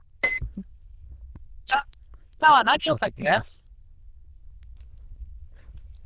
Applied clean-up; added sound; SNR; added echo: neural diffusion model UNIVERSE++.